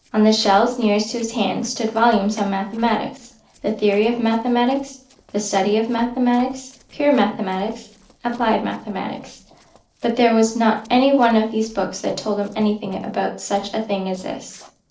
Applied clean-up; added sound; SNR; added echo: neural separator model SepFormer DNS4.